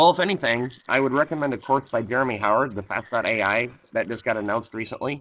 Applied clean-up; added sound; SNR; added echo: neural separator model SepFormer DNS4.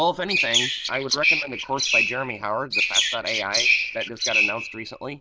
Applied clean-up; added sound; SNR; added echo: neural diffusion model UNIVERSE++.